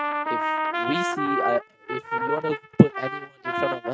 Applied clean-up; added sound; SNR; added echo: neural mask model RNNoise.